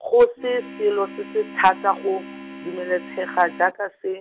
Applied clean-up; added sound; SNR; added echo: none; Organ; 15 dB; none.